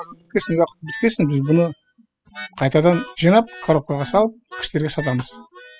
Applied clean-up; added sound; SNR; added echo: classical method spectral subtraction.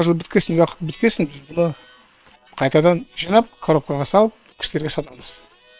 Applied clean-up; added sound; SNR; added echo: neural separator model SepFormer WHAM!.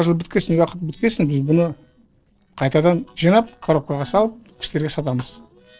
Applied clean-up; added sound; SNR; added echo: neural separator model SepFormer DNS4.